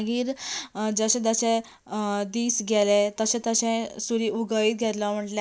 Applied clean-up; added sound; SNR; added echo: none; none; none; none.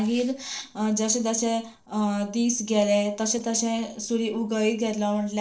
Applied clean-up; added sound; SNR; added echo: neural separator model SepFormer DNS4.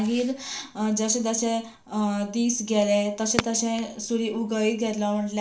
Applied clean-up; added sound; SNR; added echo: none; Fireworks; 16 dB; reverberation time 0.4 s.